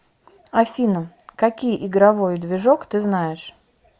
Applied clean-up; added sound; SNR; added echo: none; none; none; none.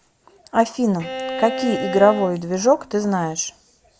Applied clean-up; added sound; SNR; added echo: none; Bowed string instrument; 8 dB; none.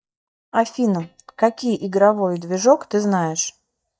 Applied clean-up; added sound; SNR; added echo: neural mask model DeepFilterNet 3.